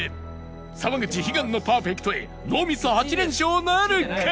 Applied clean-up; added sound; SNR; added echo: none; none; none; none.